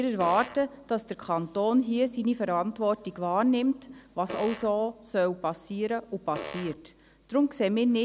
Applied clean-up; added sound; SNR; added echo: none; Fart; 11 dB; none.